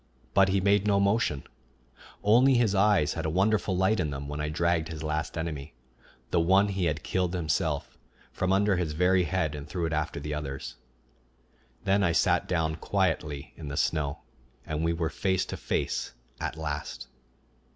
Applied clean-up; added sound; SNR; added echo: none; none; none; none.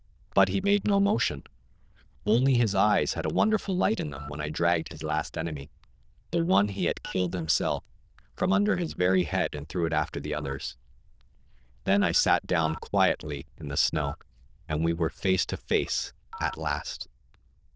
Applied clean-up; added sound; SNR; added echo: neural diffusion model UNIVERSE++.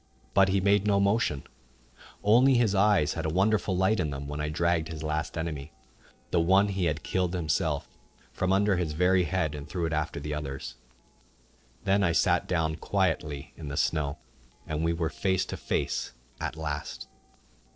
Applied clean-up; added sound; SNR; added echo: neural separator model SepFormer DNS4.